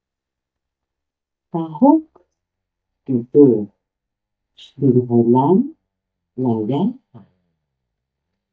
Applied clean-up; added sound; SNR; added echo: neural mask model DeepFilterNet 3.